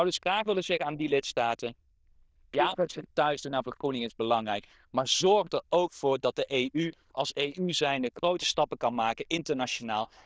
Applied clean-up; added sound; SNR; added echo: neural diffusion model UNIVERSE++.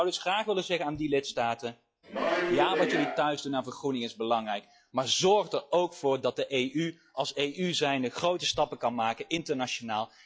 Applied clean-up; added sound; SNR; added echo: classical method log-MMSE.